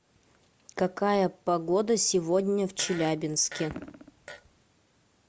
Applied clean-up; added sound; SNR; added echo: none; Fart; 16 dB; none.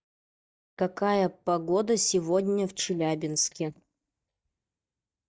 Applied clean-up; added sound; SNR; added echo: neural mask model DeepFilterNet 3.